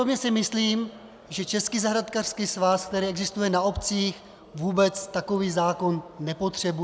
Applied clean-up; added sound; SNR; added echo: none; none; none; none.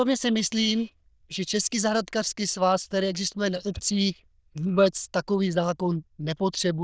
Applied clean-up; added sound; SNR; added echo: neural diffusion model UNIVERSE++.